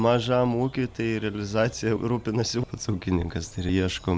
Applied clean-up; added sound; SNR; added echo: none; none; none; none.